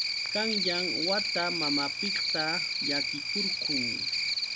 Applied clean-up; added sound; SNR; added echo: none; Cricket; -5 dB; none.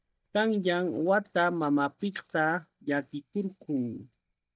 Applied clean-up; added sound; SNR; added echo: neural mask model DeepFilterNet 3.